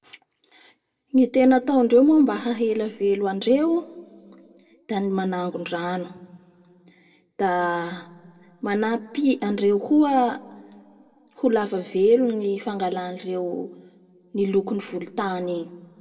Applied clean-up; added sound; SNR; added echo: none; none; none; reverberation time 1.4 s.